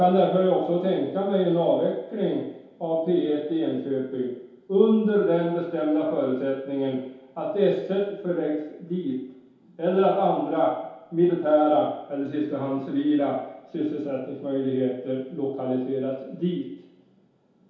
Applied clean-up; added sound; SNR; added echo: none; none; none; reverberation time 0.8 s.